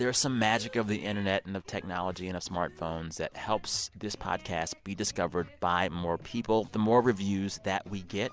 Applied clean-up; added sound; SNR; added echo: none; none; none; none.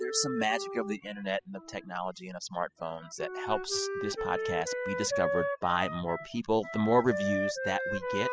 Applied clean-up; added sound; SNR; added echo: classical method spectral subtraction.